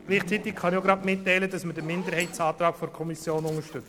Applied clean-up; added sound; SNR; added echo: none; Zipper (clothing); 16 dB; none.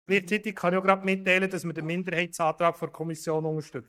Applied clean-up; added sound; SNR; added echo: neural mask model DeepFilterNet 3.